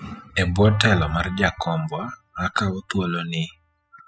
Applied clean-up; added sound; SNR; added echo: classical method spectral subtraction.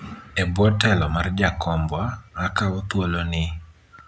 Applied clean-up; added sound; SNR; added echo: none; none; none; none.